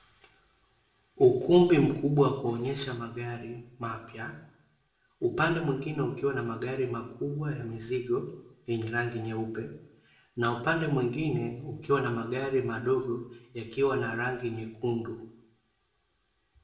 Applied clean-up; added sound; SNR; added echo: none; none; none; reverberation time 0.7 s.